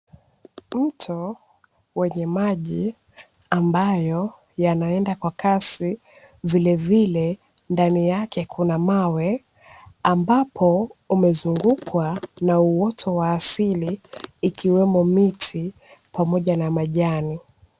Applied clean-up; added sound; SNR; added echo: none; none; none; none.